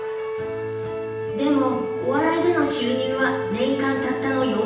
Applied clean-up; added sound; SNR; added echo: none; Wind instrument, woodwind instrument; 4 dB; reverberation time 0.9 s.